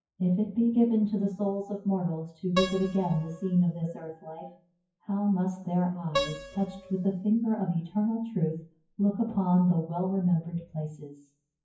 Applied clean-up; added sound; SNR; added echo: classical method WPE with log-MMSE.